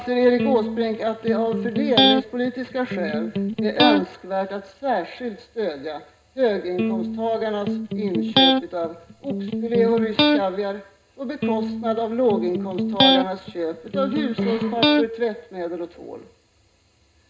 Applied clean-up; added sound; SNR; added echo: none; Electric guitar; -2 dB; reverberation time 0.2 s.